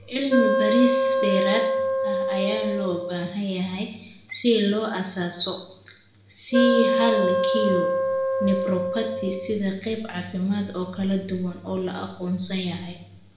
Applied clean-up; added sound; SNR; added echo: none; Wind instrument, woodwind instrument; -2 dB; reverberation time 0.7 s.